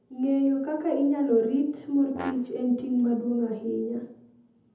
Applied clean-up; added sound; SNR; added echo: none; Brass instrument; 16 dB; reverberation time 0.7 s.